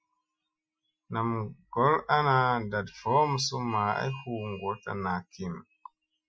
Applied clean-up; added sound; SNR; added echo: classical method Wiener filter.